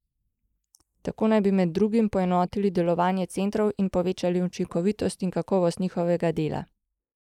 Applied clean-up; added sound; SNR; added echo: neural mask model Resemble Enhance denoiser.